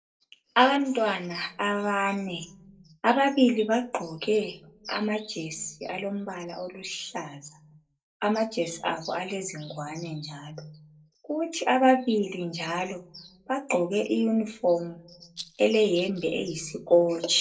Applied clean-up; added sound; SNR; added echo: neural separator model SepFormer DNS4.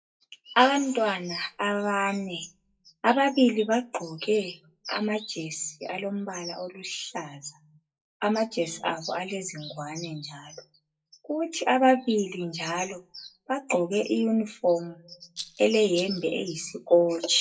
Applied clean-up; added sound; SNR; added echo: classical method WPE with log-MMSE.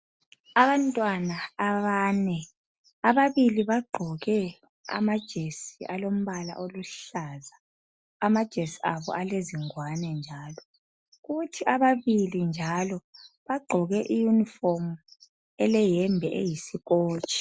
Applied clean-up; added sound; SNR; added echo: none; none; none; none.